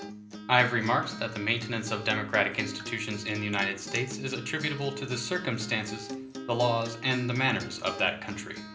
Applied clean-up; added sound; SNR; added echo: none; Acoustic guitar; 11 dB; reverberation time 0.5 s.